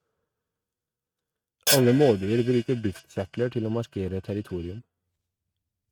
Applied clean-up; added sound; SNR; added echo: neural mask model RNNoise.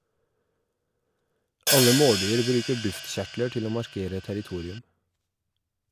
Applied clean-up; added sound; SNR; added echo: none; Hi-hat; 2 dB; none.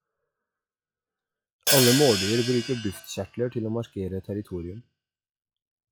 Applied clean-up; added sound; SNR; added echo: classical method log-MMSE.